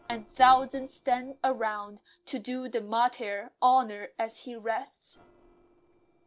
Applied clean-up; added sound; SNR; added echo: neural separator model SepFormer DNS4.